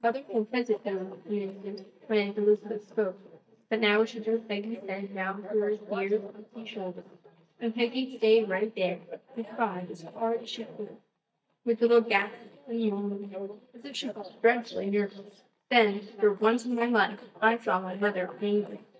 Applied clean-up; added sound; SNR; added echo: neural mask model DeepFilterNet 3.